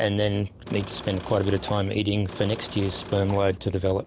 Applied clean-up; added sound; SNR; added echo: none; Engine / Car; 14 dB; none.